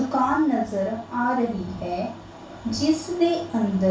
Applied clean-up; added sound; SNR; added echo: none; none; none; reverberation time 0.3 s.